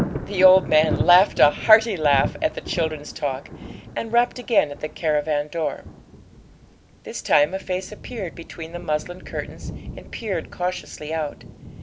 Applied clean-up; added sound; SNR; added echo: none; Thunder; 11 dB; none.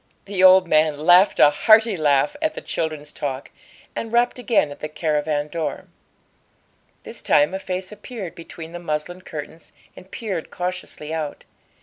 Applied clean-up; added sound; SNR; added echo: none; none; none; none.